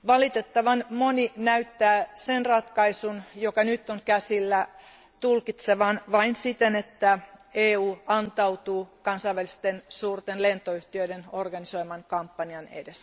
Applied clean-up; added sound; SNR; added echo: none; none; none; none.